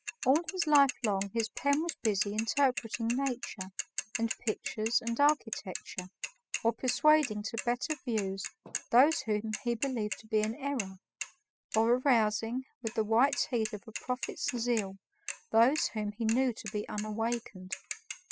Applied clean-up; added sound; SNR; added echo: classical method spectral subtraction.